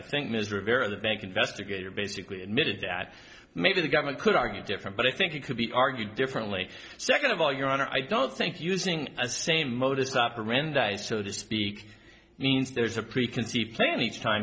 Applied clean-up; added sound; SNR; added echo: none; none; none; none.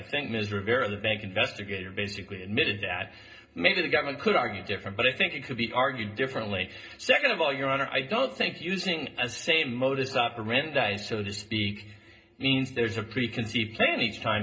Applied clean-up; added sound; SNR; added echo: none; none; none; reverberation time 0.2 s.